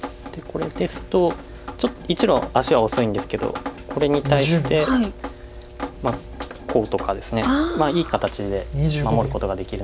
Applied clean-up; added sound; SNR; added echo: none; Drip; 10 dB; none.